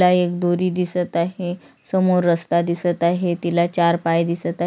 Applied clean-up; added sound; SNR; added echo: none; none; none; none.